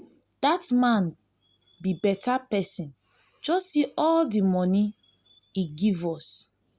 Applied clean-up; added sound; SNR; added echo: none; none; none; none.